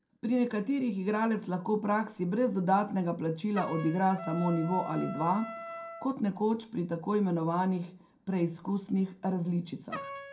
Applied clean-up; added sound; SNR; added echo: none; Trumpet; 16 dB; reverberation time 0.2 s.